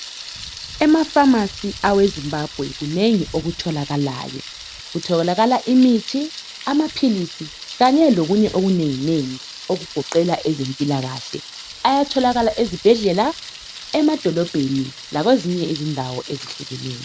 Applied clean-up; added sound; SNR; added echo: none; Thunder; 15 dB; none.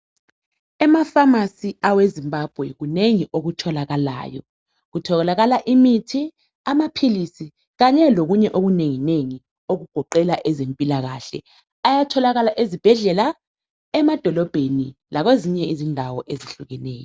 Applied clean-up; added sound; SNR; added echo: none; none; none; none.